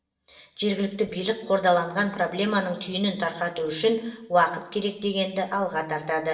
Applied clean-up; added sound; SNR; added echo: none; none; none; reverberation time 0.8 s.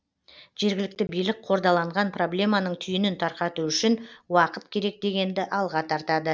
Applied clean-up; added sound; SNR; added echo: none; none; none; none.